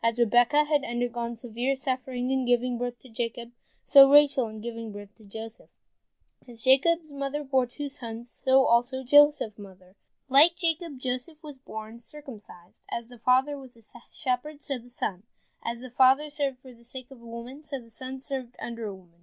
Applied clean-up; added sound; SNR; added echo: none; none; none; none.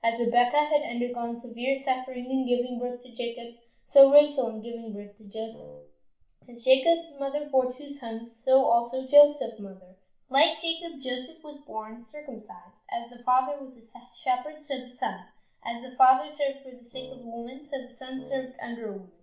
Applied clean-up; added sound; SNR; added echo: none; Wind instrument, woodwind instrument; 20 dB; reverberation time 0.4 s.